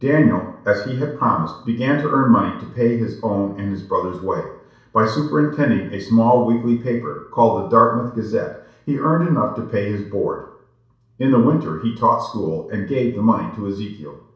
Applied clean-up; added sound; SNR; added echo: none; none; none; reverberation time 0.6 s.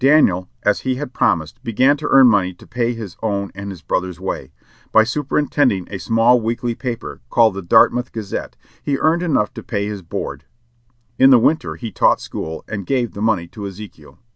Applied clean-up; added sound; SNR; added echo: none; none; none; none.